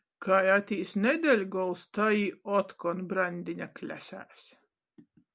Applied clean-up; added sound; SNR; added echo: none; none; none; none.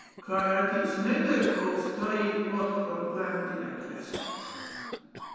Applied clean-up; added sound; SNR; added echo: none; Cough; 14 dB; reverberation time 2.1 s.